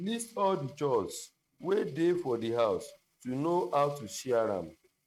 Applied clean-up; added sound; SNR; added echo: neural mask model RNNoise.